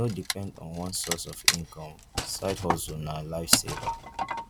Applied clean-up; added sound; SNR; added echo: none; Wood; -2 dB; none.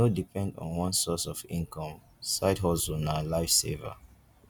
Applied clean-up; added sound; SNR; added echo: none; none; none; none.